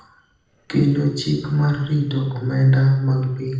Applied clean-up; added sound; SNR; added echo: neural separator model SepFormer DNS4.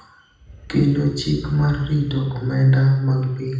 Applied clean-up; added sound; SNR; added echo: none; Animal; 18 dB; reverberation time 0.8 s.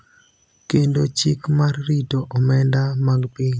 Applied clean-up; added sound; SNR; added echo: none; none; none; none.